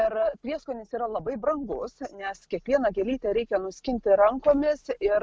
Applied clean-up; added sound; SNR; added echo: none; none; none; none.